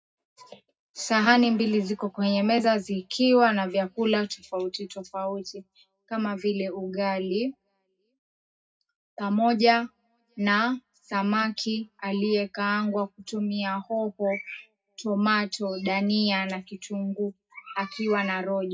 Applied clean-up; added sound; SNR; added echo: none; none; none; reverberation time 0.2 s.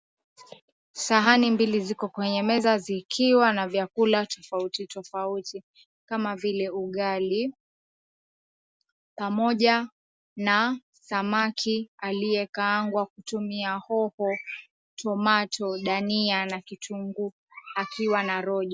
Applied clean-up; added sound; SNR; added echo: none; none; none; none.